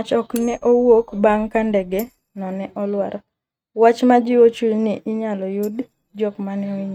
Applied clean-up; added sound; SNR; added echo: neural mask model RNNoise.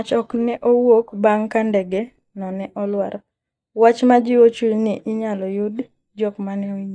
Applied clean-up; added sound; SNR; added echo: neural mask model DeepFilterNet 3.